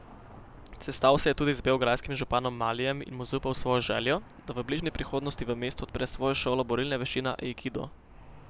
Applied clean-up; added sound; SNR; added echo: none; Traffic noise, roadway noise; 19 dB; none.